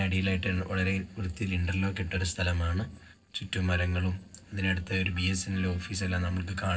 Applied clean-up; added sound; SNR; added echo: neural separator model SepFormer DNS4.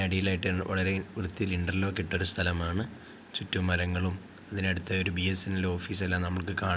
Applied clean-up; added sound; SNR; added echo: none; none; none; none.